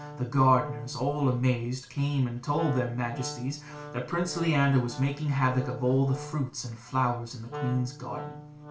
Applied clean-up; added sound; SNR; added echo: none; Wind instrument, woodwind instrument; 13 dB; reverberation time 0.3 s.